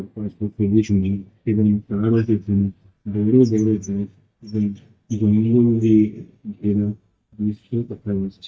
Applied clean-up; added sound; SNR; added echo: neural mask model DeepFilterNet 3.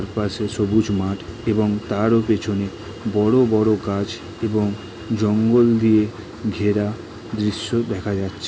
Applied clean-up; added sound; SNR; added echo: none; none; none; none.